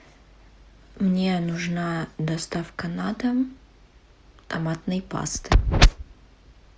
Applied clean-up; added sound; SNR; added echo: none; none; none; none.